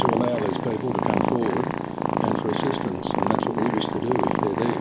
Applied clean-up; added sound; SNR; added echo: none; Purr; -3 dB; none.